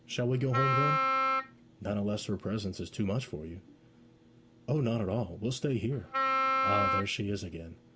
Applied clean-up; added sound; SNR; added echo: none; Wind instrument, woodwind instrument; -4 dB; none.